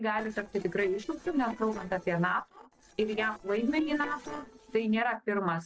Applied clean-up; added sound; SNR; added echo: neural separator model SepFormer DNS4.